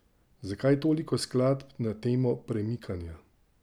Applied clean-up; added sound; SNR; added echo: none; none; none; none.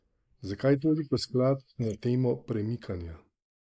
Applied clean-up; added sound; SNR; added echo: neural mask model Resemble Enhance denoiser.